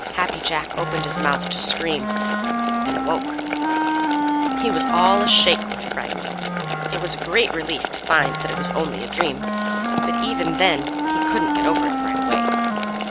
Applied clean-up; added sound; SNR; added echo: none; Boiling + Wind instrument, woodwind instrument; -2 dB; none.